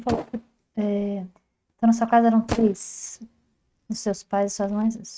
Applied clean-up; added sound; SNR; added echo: neural mask model RNNoise.